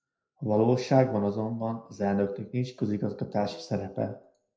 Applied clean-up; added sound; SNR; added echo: neural separator model SepFormer DNS4.